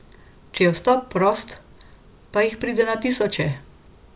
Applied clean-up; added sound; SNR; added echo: none; none; none; none.